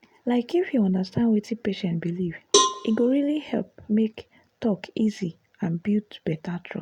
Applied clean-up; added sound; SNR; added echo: none; Cowbell; 2 dB; none.